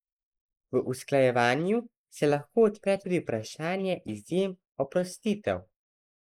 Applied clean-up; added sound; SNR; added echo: neural mask model Resemble Enhance denoiser.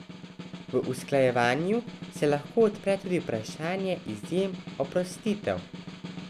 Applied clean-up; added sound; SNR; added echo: none; Snare drum; 12 dB; none.